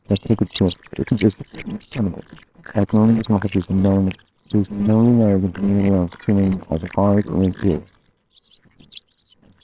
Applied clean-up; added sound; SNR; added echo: neural separator model SepFormer WHAMR!.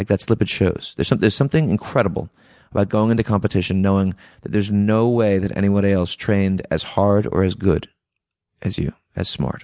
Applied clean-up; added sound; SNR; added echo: none; none; none; none.